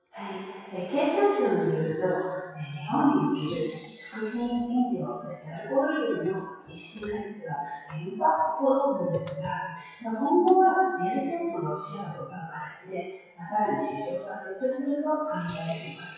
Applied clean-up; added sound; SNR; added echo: classical method WPE with log-MMSE.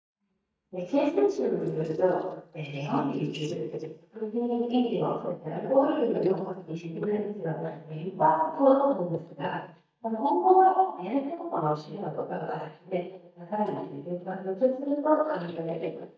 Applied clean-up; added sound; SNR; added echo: neural mask model DeepFilterNet 3.